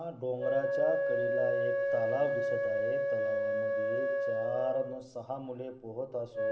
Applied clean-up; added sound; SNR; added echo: none; Wind instrument, woodwind instrument; -4 dB; reverberation time 1.3 s.